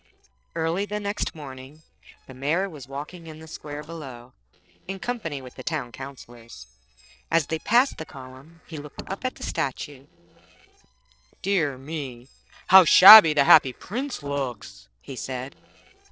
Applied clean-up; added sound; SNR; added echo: neural separator model SepFormer DNS4.